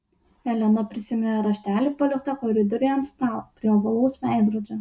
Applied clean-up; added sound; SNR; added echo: none; none; none; none.